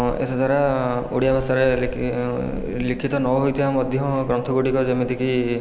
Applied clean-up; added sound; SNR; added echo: none; Gull, seagull; 14 dB; none.